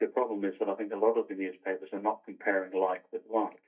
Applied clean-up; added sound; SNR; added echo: neural mask model DeepFilterNet 3.